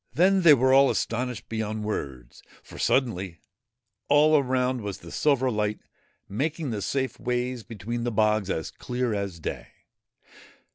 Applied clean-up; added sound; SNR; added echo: none; none; none; none.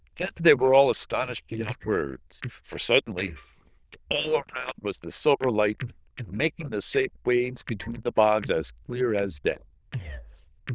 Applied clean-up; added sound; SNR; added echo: neural diffusion model UNIVERSE++.